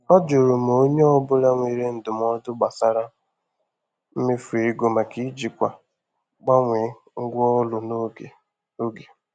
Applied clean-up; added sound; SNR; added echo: none; none; none; none.